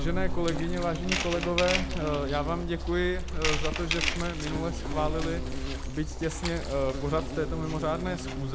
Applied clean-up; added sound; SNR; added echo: none; Insect + Tools; 0 dB; none.